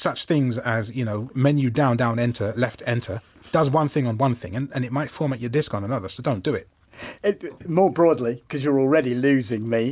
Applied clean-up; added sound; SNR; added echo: none; none; none; none.